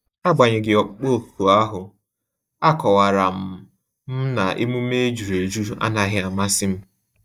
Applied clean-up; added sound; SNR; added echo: neural mask model DeepFilterNet 3.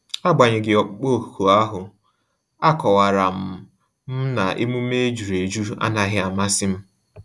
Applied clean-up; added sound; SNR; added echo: none; none; none; none.